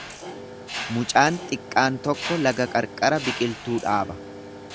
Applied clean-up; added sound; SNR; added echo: none; Mechanisms; 11 dB; none.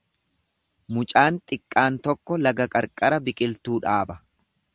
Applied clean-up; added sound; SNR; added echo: none; none; none; none.